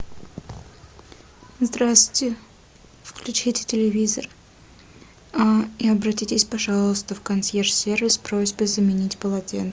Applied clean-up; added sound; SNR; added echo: none; none; none; none.